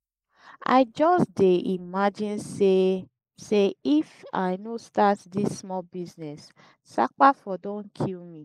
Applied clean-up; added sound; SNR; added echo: neural mask model Resemble Enhance denoiser.